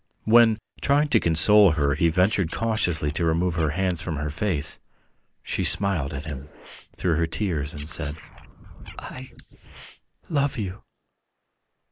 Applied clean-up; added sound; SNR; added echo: neural mask model Resemble Enhance denoiser.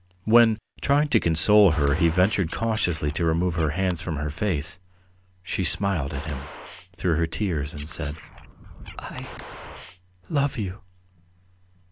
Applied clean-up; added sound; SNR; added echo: none; Gunshot, gunfire + Frog; 16 dB; none.